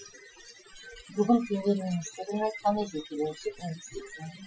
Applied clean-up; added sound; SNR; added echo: classical method Wiener filter.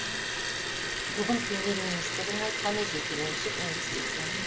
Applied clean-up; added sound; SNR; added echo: none; Liquid; -3 dB; none.